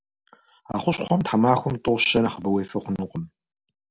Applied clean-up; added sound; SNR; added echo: none; none; none; none.